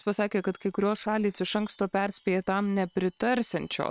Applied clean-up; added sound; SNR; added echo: neural separator model SepFormer WHAM!.